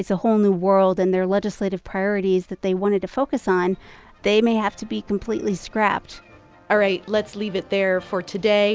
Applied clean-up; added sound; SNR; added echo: none; none; none; none.